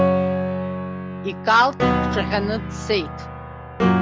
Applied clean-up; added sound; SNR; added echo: none; Piano; -2 dB; none.